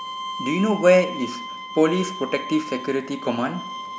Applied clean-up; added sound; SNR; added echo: none; Bowed string instrument; 11 dB; none.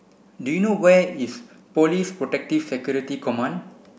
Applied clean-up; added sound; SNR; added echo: none; none; none; none.